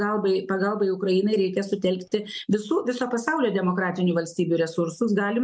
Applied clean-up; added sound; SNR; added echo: none; none; none; none.